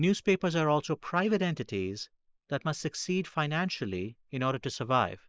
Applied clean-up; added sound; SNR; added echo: neural mask model Resemble Enhance denoiser.